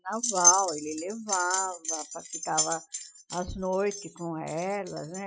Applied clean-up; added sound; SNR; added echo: classical method Wiener filter.